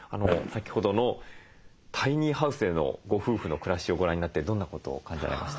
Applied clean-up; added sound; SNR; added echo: neural mask model Resemble Enhance denoiser.